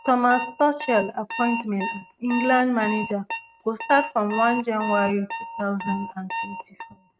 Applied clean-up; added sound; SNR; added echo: neural mask model RNNoise.